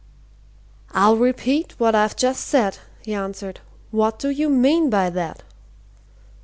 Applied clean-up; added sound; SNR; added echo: none; none; none; none.